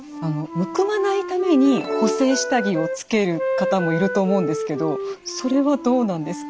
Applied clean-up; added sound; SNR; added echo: none; Wind instrument, woodwind instrument; 7 dB; none.